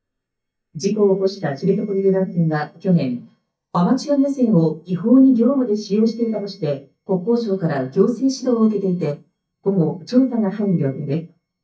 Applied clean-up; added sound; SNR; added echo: neural mask model DeepFilterNet 3.